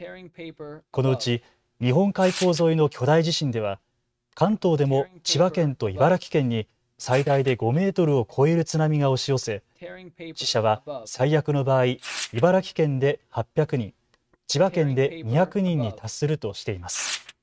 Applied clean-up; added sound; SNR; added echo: neural mask model RNNoise.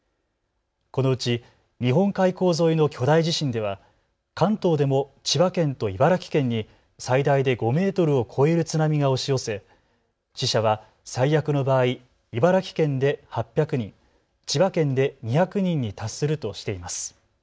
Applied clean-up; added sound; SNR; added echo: none; none; none; none.